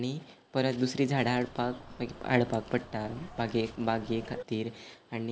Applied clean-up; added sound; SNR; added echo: none; Bird; 16 dB; none.